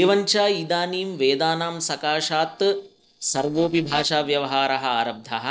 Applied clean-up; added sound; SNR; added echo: neural separator model SepFormer DNS4.